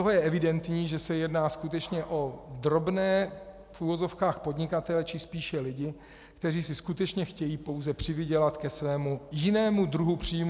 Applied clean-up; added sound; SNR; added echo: none; none; none; none.